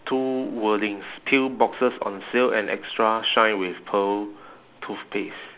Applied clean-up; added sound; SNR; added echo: none; none; none; none.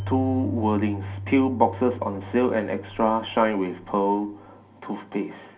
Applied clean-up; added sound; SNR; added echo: none; Keyboard (musical); 11 dB; reverberation time 0.3 s.